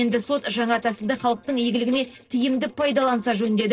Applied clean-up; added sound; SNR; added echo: neural separator model SepFormer DNS4.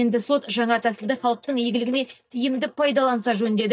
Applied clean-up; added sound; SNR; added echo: neural mask model DeepFilterNet 3.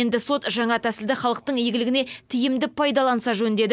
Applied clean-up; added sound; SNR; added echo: none; none; none; none.